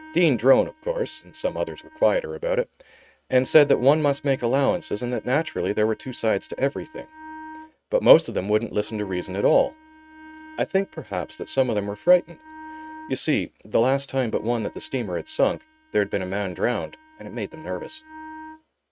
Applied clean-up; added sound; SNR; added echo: neural mask model RNNoise.